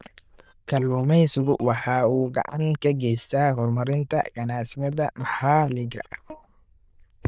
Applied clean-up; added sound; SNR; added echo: neural diffusion model UNIVERSE++.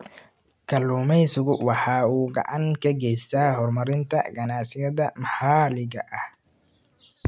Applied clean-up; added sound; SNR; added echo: none; none; none; none.